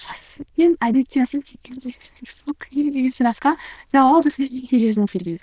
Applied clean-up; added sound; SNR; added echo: neural diffusion model UNIVERSE++.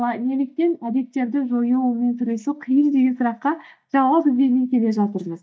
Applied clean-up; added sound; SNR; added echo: neural mask model DeepFilterNet 3.